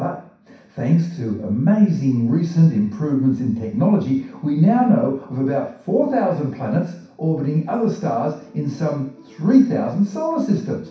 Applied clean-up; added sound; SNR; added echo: none; none; none; reverberation time 0.6 s.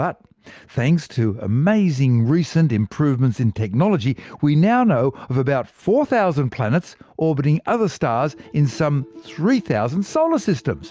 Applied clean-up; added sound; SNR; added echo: none; none; none; none.